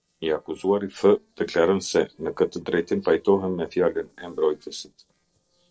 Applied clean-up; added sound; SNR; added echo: neural separator model SepFormer DNS4.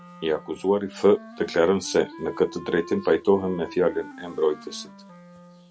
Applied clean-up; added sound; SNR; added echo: none; Wind instrument, woodwind instrument; 18 dB; none.